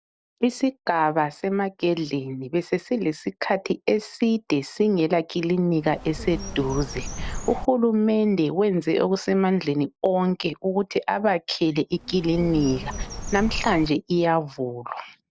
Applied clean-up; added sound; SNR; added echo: none; Bird; 9 dB; none.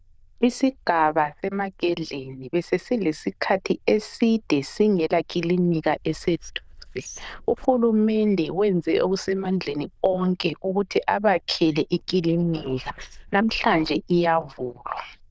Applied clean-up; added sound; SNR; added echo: neural diffusion model UNIVERSE++.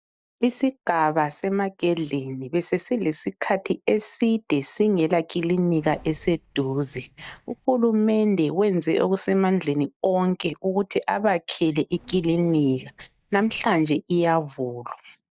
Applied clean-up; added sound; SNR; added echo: neural mask model DeepFilterNet 3.